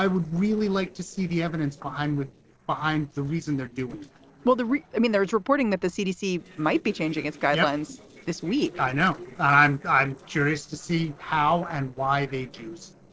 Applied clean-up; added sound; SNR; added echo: neural separator model SepFormer DNS4.